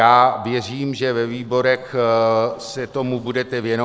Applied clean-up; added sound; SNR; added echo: neural separator model SepFormer DNS4.